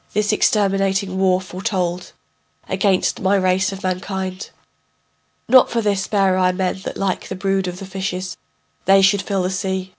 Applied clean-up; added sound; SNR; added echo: none; none; none; none.